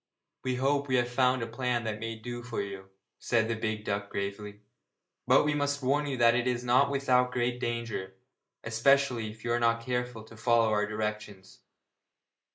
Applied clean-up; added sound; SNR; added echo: neural mask model Resemble Enhance denoiser.